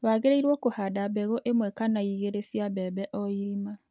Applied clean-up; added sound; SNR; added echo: none; none; none; none.